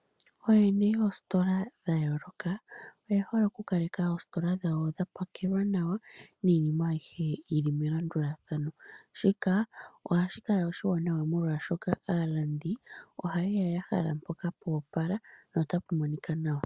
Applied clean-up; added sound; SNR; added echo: none; none; none; none.